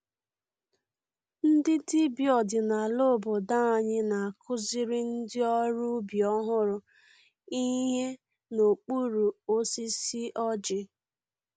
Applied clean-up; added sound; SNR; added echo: none; none; none; none.